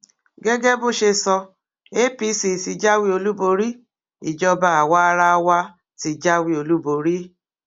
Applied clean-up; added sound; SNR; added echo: none; none; none; none.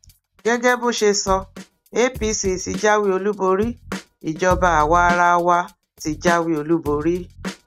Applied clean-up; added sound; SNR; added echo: neural mask model RNNoise.